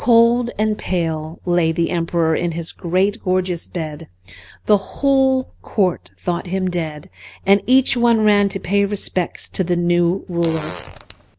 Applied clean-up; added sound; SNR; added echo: none; Fart; 15 dB; none.